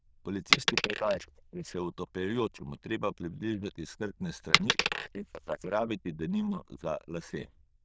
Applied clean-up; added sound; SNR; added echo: neural diffusion model UNIVERSE++.